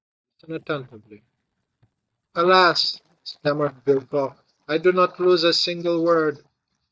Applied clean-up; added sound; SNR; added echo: neural mask model DeepFilterNet 3.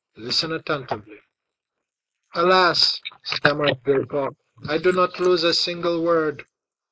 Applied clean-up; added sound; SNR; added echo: neural mask model Resemble Enhance denoiser.